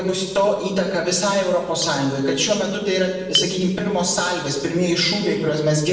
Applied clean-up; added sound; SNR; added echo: none; Chink, clink; 14 dB; reverberation time 1.1 s.